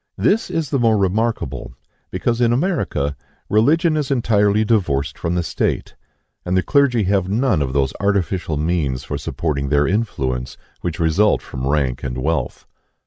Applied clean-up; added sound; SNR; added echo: none; none; none; none.